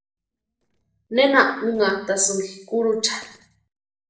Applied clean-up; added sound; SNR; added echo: neural separator model SepFormer DNS4.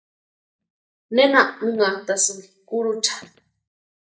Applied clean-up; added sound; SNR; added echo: neural mask model DeepFilterNet 3.